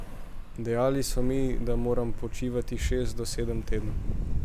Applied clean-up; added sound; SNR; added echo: none; Ocean; -2 dB; none.